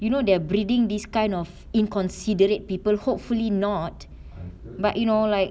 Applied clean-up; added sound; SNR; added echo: none; none; none; none.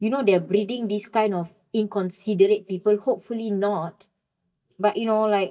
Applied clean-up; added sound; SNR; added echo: neural mask model DeepFilterNet 3.